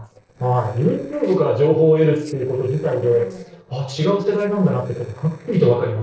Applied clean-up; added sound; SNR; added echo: neural separator model SepFormer DNS4.